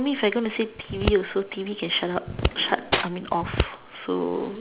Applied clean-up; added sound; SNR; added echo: none; Scissors + Cutlery, silverware; 3 dB; none.